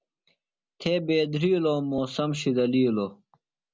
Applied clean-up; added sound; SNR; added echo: none; none; none; none.